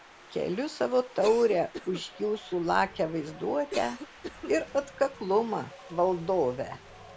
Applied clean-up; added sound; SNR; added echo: none; Cough + Wind; 16 dB; none.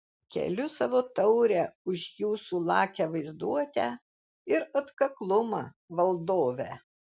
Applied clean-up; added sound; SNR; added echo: none; none; none; none.